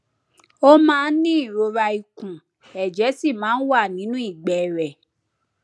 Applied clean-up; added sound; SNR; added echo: none; none; none; none.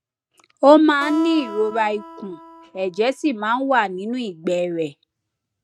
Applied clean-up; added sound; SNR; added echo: neural mask model RNNoise.